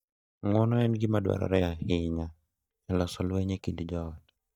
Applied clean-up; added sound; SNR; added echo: neural mask model DeepFilterNet 3.